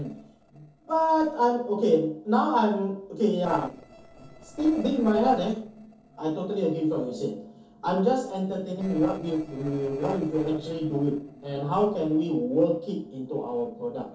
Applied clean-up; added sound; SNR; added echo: neural separator model SepFormer DNS4.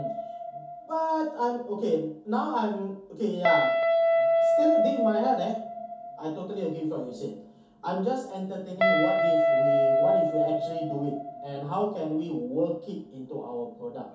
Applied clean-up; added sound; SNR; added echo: none; Guitar; -3 dB; reverberation time 0.5 s.